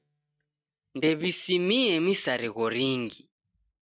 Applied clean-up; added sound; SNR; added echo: neural mask model DeepFilterNet 3.